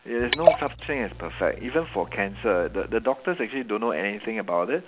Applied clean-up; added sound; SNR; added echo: none; Liquid; 1 dB; none.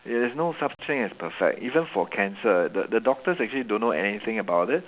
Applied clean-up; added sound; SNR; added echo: none; none; none; none.